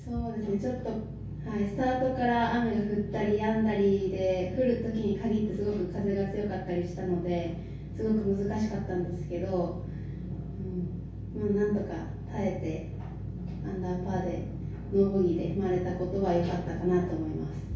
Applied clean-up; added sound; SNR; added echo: none; none; none; reverberation time 0.6 s.